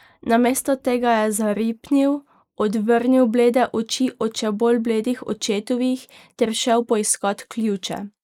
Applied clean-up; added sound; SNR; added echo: neural mask model Resemble Enhance denoiser.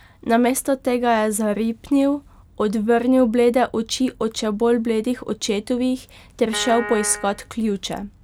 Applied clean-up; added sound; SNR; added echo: none; Piano; 10 dB; none.